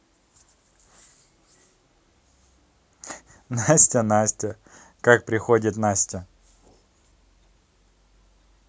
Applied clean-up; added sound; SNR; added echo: none; none; none; none.